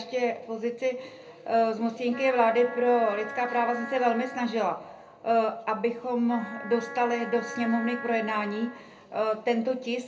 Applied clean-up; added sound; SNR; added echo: none; Wind instrument, woodwind instrument; 13 dB; reverberation time 0.3 s.